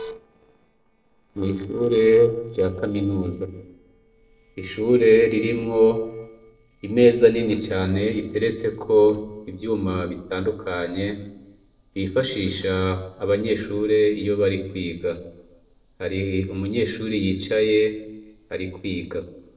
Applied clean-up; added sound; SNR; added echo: neural separator model SepFormer DNS4.